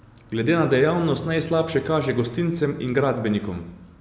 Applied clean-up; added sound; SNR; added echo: none; none; none; none.